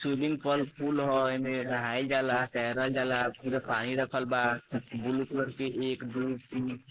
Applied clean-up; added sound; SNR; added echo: neural mask model Resemble Enhance denoiser.